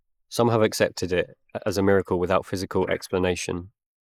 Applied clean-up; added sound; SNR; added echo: neural mask model Resemble Enhance denoiser.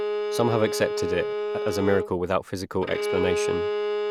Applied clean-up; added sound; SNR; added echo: none; Bowed string instrument; 1 dB; none.